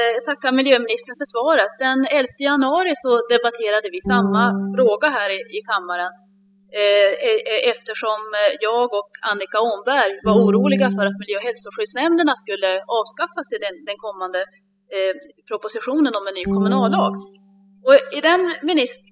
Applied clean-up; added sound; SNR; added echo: classical method spectral subtraction.